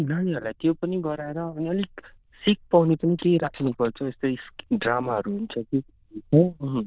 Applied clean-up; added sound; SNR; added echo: neural diffusion model UNIVERSE++.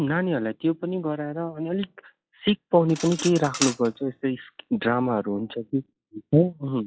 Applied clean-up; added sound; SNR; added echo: classical method log-MMSE.